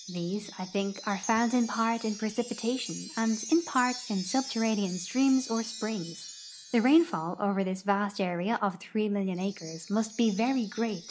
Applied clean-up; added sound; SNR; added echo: none; Wind chime; 15 dB; none.